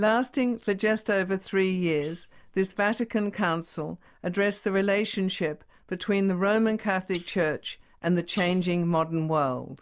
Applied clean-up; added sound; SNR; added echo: neural mask model Resemble Enhance denoiser.